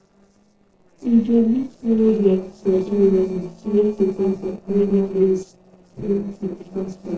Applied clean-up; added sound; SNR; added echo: neural separator model SepFormer DNS4.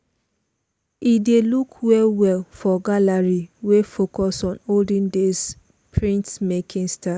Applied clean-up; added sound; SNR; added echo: none; none; none; none.